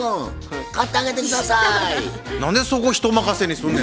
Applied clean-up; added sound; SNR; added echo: none; none; none; none.